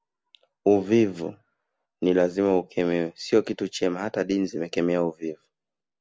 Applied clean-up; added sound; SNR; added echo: none; none; none; none.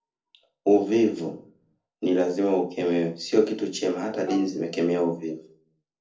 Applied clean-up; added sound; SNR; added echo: neural separator model SepFormer DNS4.